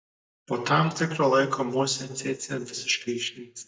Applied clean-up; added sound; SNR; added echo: neural mask model DeepFilterNet 3.